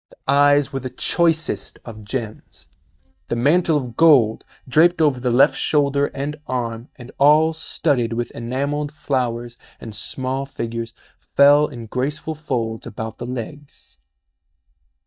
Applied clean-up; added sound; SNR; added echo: neural mask model DeepFilterNet 3.